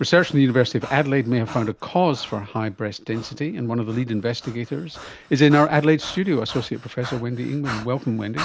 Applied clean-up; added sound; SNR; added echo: none; Breathing; 17 dB; none.